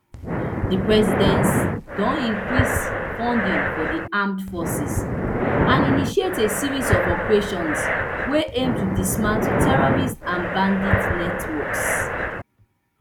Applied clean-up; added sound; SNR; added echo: none; Breathing; -2 dB; none.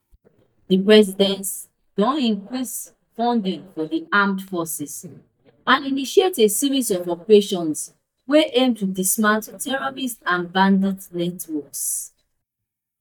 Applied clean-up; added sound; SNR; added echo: neural mask model DeepFilterNet 3.